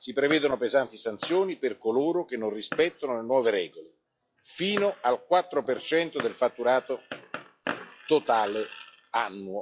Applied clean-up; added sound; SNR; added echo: classical method log-MMSE.